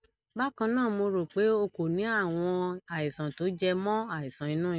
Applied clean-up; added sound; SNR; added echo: none; none; none; none.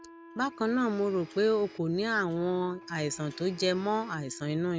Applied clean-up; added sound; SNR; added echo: none; Wind instrument, woodwind instrument + Domestic sounds, home sounds; 20 dB; none.